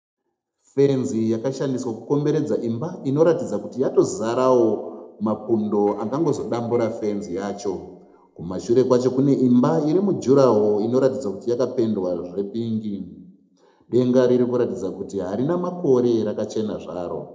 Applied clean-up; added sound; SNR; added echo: neural separator model SepFormer DNS4.